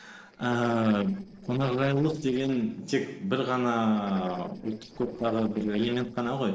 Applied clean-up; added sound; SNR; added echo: neural separator model SepFormer DNS4.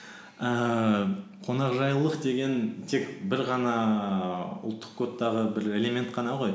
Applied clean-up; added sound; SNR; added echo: none; none; none; none.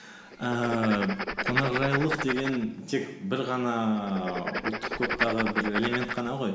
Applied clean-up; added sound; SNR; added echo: none; Writing; 4 dB; none.